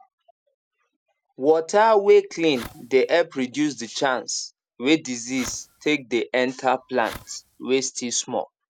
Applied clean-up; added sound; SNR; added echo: none; Fireworks; 20 dB; none.